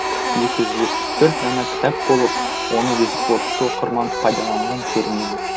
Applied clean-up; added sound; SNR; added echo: none; Printer; 1 dB; none.